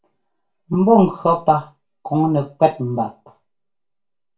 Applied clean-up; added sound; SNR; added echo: none; none; none; reverberation time 0.2 s.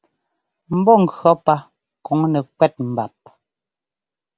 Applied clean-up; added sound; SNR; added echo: none; none; none; none.